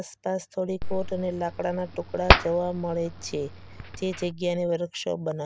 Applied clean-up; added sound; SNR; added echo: none; Hands; -1 dB; none.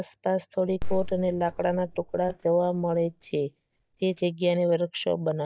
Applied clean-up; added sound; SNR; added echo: neural mask model DeepFilterNet 3.